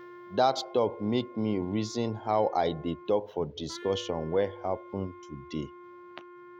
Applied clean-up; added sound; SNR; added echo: none; Wind instrument, woodwind instrument; 17 dB; none.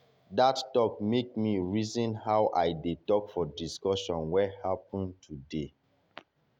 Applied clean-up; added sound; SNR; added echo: none; none; none; none.